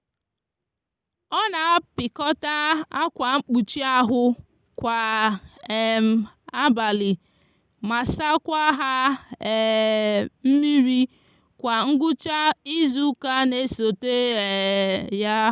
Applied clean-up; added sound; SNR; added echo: none; none; none; none.